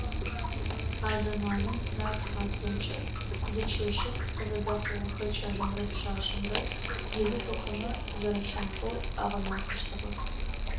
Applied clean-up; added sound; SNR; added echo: none; Drip; -4 dB; reverberation time 0.8 s.